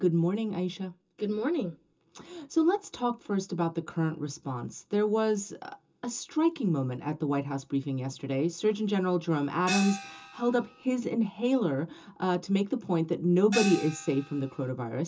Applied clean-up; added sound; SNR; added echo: none; Gong; 8 dB; reverberation time 0.2 s.